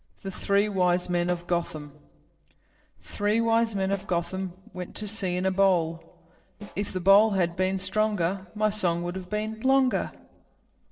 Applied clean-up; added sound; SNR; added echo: neural separator model SepFormer DNS4.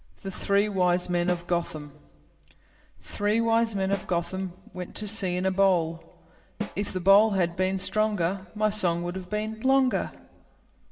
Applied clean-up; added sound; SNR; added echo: none; Snare drum; 13 dB; reverberation time 1.2 s.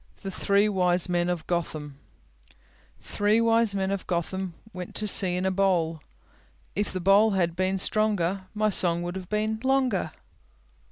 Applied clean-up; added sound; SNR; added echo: none; none; none; none.